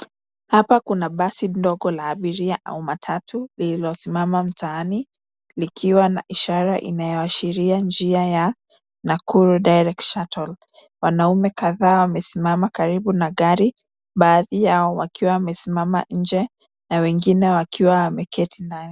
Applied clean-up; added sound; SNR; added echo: none; none; none; none.